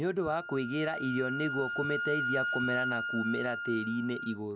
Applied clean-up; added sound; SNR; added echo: none; Wind instrument, woodwind instrument; 3 dB; none.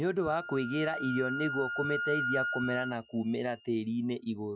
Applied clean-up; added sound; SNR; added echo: classical method Wiener filter.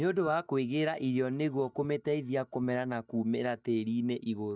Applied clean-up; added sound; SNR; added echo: neural mask model DeepFilterNet 3.